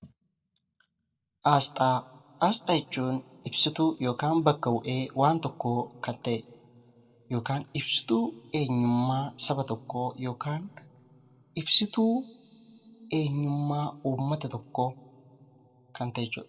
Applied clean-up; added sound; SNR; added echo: none; none; none; reverberation time 1.1 s.